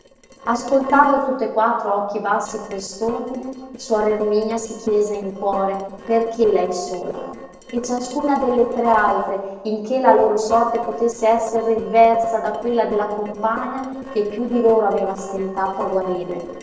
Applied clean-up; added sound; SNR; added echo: neural separator model SepFormer DNS4.